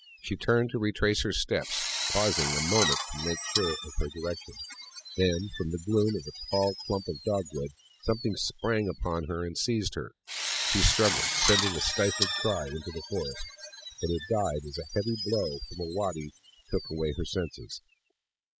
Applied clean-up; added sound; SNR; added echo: classical method spectral subtraction.